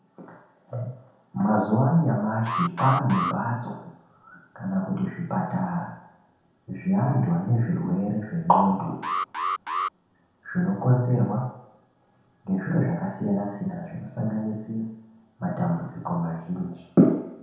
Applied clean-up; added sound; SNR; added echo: none; Alarm; 5 dB; reverberation time 0.8 s.